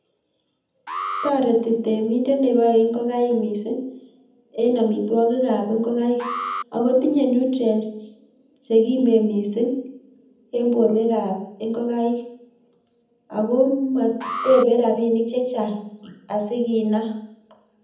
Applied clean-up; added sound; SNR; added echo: none; Alarm; 11 dB; reverberation time 0.8 s.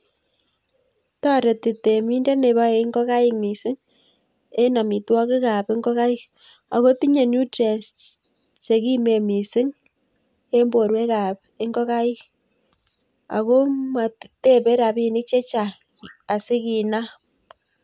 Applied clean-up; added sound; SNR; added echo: none; none; none; none.